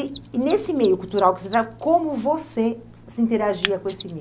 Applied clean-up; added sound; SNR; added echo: none; Mechanisms; 16 dB; none.